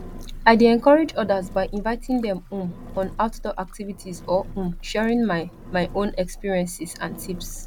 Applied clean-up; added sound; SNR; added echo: none; Engine; 14 dB; none.